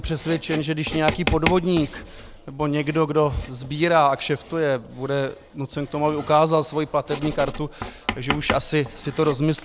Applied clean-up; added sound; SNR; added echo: none; Writing; 10 dB; none.